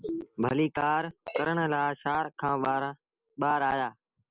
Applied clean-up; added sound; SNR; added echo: none; none; none; none.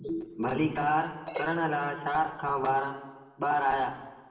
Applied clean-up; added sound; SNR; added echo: none; none; none; reverberation time 1.1 s.